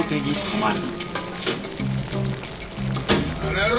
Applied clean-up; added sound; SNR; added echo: none; Boiling; 10 dB; reverberation time 0.2 s.